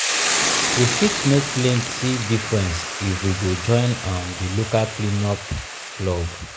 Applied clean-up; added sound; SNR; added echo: none; Boiling / Hiss; 3 dB; none.